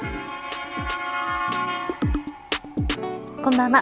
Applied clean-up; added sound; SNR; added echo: none; Motor vehicle (road) / Siren; 5 dB; none.